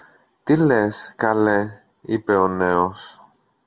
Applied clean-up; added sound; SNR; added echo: none; none; none; none.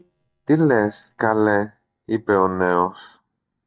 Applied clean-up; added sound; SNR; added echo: neural mask model DeepFilterNet 3.